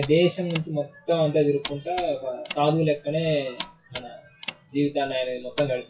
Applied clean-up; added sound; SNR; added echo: classical method WPE with log-MMSE.